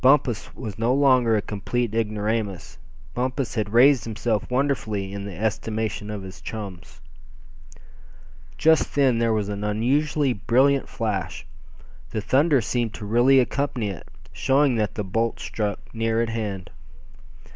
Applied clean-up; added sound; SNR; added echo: none; none; none; none.